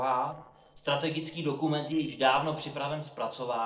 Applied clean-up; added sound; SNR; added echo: neural separator model SepFormer DNS4.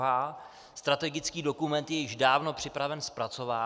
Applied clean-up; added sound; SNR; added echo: none; none; none; none.